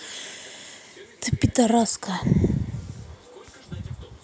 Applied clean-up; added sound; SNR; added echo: none; none; none; none.